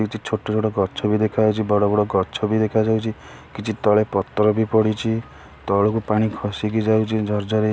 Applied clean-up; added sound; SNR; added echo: none; none; none; none.